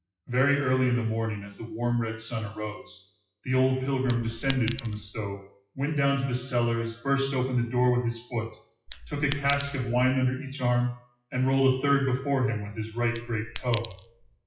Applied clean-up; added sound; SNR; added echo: classical method WPE with log-MMSE.